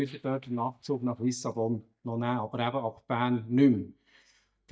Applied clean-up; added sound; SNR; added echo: neural mask model DeepFilterNet 3.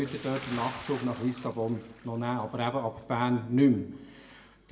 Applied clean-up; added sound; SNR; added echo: none; Bathtub (filling or washing) / Splash, splatter; 17 dB; reverberation time 0.7 s.